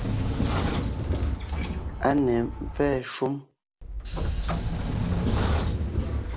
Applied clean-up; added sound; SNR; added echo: none; Sliding door / Train; -4 dB; none.